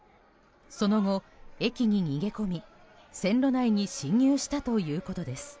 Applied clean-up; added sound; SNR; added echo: none; none; none; none.